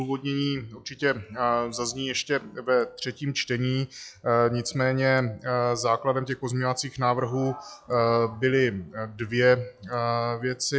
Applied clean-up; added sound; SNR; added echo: classical method log-MMSE.